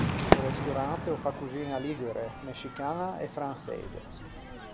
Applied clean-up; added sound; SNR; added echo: none; Crowd / Fireworks; -2 dB; none.